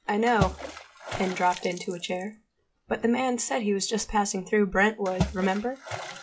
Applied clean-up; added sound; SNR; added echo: classical method log-MMSE.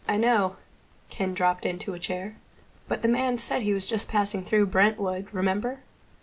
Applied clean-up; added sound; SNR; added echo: none; none; none; none.